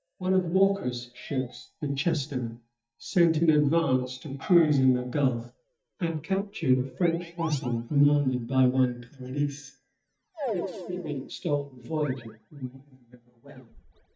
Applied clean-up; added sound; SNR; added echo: neural mask model DeepFilterNet 3.